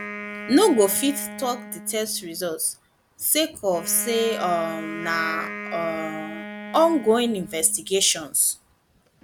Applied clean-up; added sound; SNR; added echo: none; Wind instrument, woodwind instrument; 13 dB; none.